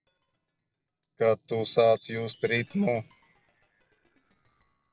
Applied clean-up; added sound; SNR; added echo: neural separator model SepFormer DNS4.